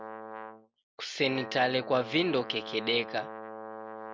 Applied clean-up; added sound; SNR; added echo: none; Brass instrument; 11 dB; none.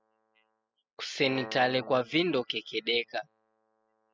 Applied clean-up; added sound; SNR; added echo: classical method spectral subtraction.